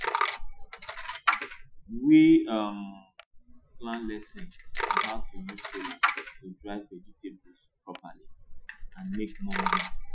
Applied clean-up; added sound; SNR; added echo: classical method Wiener filter.